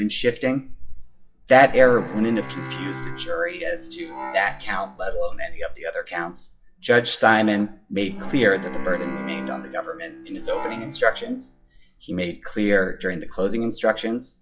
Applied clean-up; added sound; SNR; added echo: classical method WPE with log-MMSE.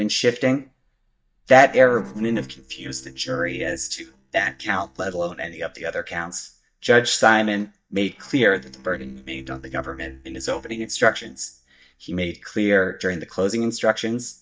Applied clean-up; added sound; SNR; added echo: neural mask model DeepFilterNet 3.